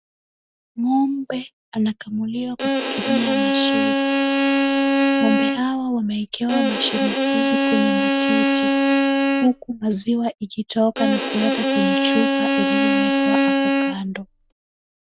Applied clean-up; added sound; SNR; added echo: none; Bowed string instrument; -5 dB; none.